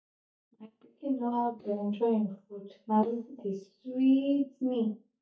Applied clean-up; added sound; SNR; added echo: neural mask model DeepFilterNet 3.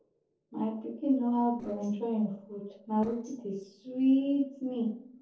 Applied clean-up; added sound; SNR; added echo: neural separator model SepFormer DNS4.